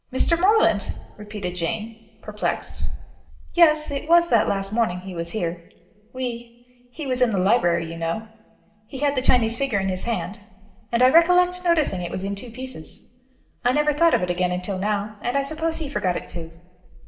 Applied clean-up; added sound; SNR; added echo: none; none; none; reverberation time 2.0 s.